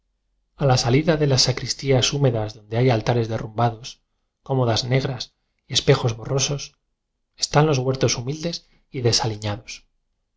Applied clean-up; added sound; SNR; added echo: none; none; none; none.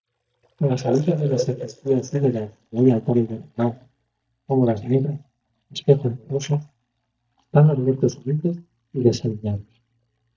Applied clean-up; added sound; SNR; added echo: neural mask model DeepFilterNet 3.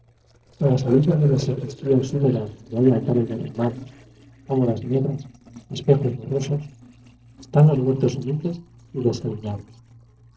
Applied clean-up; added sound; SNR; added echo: neural separator model SepFormer DNS4.